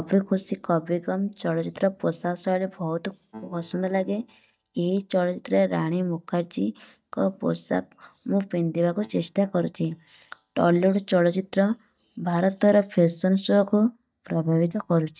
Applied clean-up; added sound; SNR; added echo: neural mask model DeepFilterNet 3.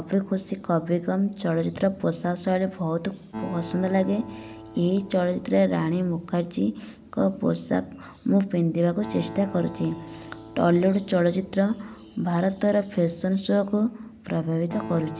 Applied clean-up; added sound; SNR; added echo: none; Acoustic guitar; 18 dB; none.